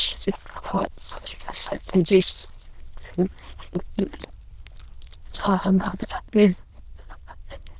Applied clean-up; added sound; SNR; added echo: neural diffusion model UNIVERSE++.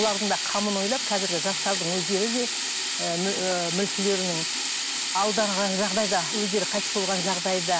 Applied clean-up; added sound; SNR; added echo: none; Sink (filling or washing); 0 dB; none.